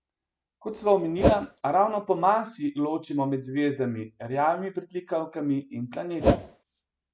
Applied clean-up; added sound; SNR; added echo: none; Whoosh, swoosh, swish; -3 dB; none.